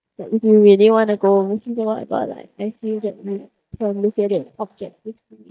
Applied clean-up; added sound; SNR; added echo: neural mask model DeepFilterNet 3.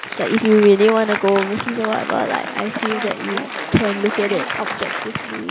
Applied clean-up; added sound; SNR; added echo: none; Applause; 7 dB; none.